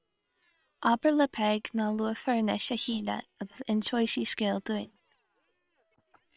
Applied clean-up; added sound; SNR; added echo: neural separator model SepFormer WHAM!.